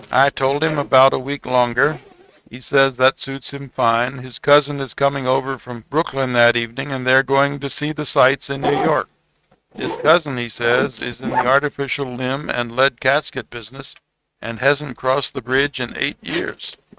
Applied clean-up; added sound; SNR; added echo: neural mask model RNNoise.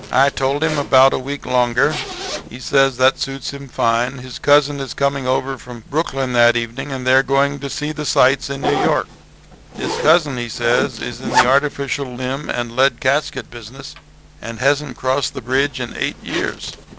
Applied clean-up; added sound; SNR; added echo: none; Zipper (clothing); 11 dB; none.